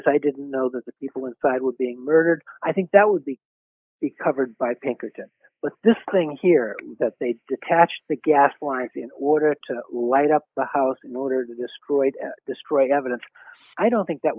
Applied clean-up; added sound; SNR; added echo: neural mask model Resemble Enhance denoiser.